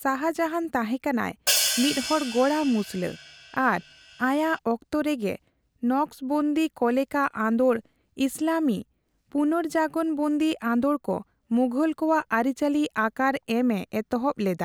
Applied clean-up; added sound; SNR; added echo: none; Hi-hat; 5 dB; none.